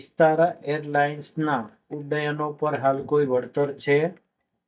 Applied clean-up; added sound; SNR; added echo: neural mask model DeepFilterNet 3.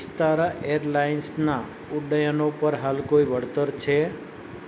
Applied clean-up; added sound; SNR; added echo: none; none; none; none.